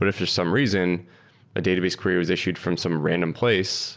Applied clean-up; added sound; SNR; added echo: none; none; none; none.